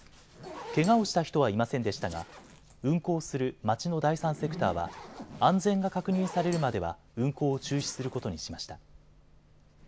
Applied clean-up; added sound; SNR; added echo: none; Zipper (clothing); 16 dB; none.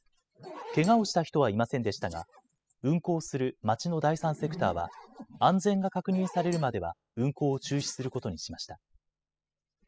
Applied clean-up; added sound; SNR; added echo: classical method spectral subtraction.